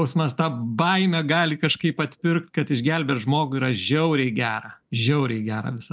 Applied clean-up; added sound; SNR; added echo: none; none; none; none.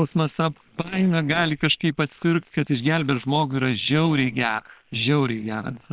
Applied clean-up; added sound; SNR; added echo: neural separator model SepFormer WHAM!.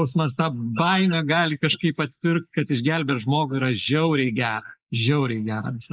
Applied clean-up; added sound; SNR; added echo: neural mask model Resemble Enhance denoiser.